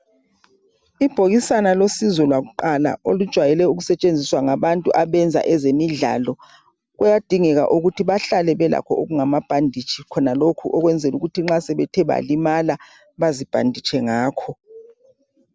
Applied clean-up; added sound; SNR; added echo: none; none; none; none.